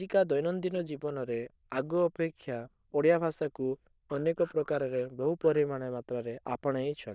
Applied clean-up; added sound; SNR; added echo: neural diffusion model UNIVERSE++.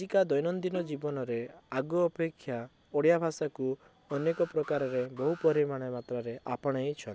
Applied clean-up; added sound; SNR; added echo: none; Alarm + Bowed string instrument; 20 dB; none.